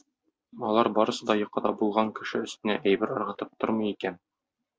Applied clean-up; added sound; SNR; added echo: none; none; none; none.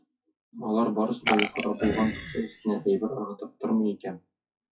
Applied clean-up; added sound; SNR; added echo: classical method WPE with log-MMSE.